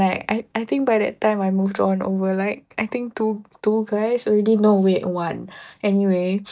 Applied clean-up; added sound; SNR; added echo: neural mask model DeepFilterNet 3.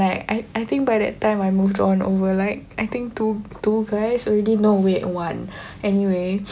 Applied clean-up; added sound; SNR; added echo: none; Cricket; 8 dB; none.